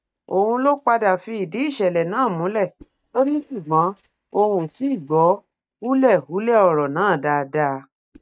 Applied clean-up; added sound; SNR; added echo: neural mask model DeepFilterNet 3.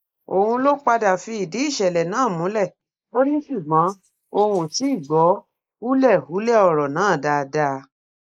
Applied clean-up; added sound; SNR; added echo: neural mask model Resemble Enhance denoiser.